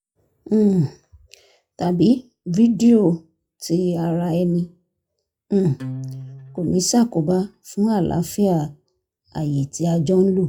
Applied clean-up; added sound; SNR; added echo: classical method log-MMSE.